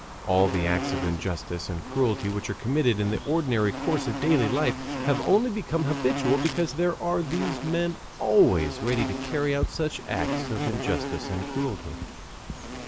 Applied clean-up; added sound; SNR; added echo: none; Insect; 6 dB; none.